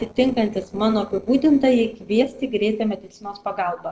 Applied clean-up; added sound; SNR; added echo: neural separator model SepFormer DNS4.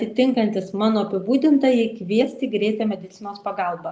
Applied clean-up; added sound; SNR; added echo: none; none; none; none.